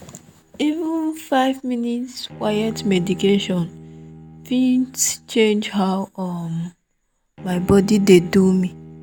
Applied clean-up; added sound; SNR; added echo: none; Bowed string instrument; 18 dB; none.